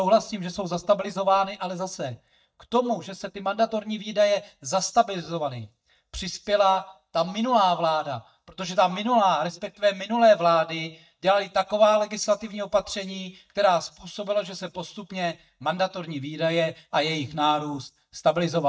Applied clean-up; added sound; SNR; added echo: neural mask model DeepFilterNet 3.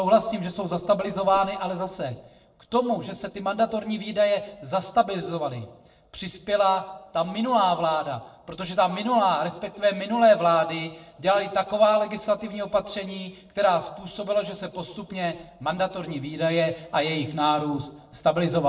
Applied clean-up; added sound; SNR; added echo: neural separator model SepFormer DNS4.